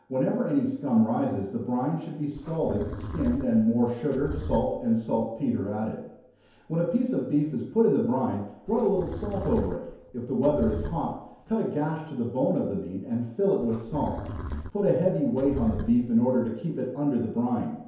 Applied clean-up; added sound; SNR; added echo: none; Livestock, farm animals, working animals; 10 dB; reverberation time 0.9 s.